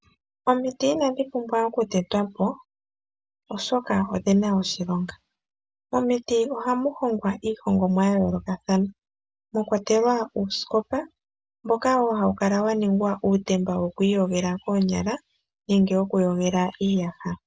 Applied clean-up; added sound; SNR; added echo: none; none; none; none.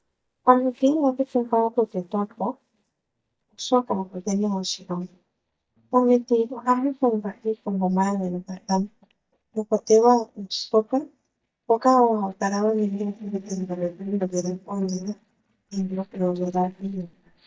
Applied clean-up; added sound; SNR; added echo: neural mask model DeepFilterNet 3.